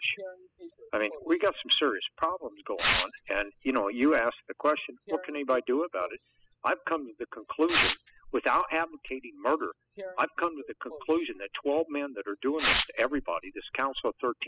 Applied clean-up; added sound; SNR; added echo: classical method spectral subtraction.